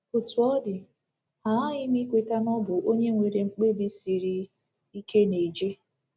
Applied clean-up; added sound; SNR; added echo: none; none; none; none.